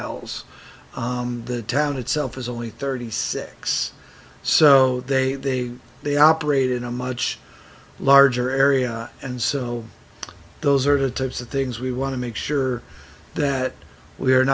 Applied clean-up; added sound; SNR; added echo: none; none; none; none.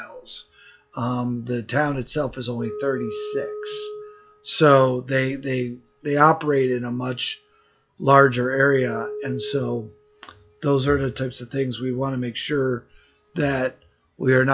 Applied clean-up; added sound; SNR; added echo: classical method log-MMSE.